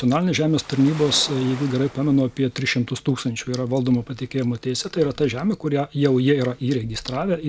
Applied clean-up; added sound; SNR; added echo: none; Waves, surf; 18 dB; none.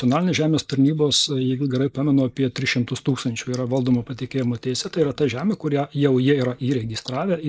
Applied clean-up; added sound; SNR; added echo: neural mask model Resemble Enhance denoiser.